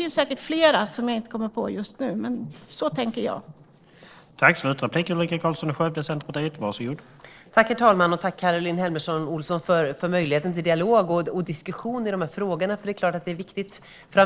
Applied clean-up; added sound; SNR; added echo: neural separator model SepFormer DNS4.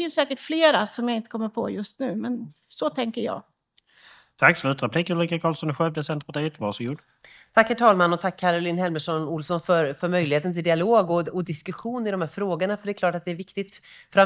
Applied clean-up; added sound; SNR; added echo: neural mask model DeepFilterNet 3.